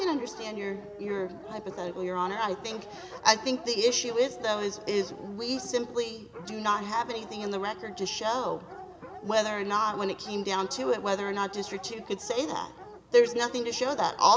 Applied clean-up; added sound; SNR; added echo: none; Dog; 16 dB; none.